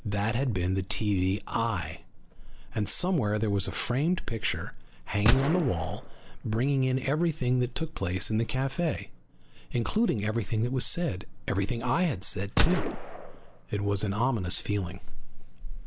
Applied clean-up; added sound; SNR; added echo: none; Gunshot, gunfire; 4 dB; none.